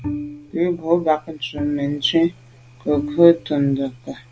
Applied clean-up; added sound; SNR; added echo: none; Bowed string instrument; 12 dB; none.